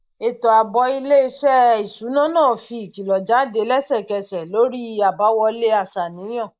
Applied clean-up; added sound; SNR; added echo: neural mask model Resemble Enhance denoiser.